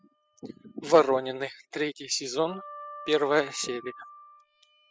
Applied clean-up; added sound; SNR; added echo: classical method spectral subtraction.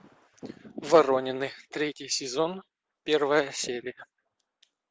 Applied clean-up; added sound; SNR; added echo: none; none; none; none.